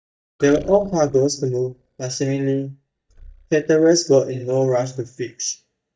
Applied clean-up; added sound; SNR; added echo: neural mask model DeepFilterNet 3.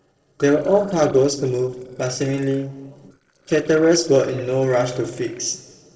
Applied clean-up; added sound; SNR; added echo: neural separator model SepFormer DNS4.